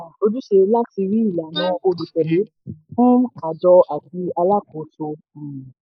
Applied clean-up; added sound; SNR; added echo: neural mask model Resemble Enhance denoiser.